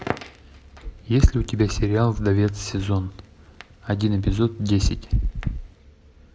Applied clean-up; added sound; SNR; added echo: none; Crackle; 18 dB; none.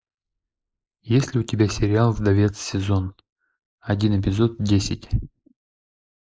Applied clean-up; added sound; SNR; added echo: neural mask model Resemble Enhance denoiser.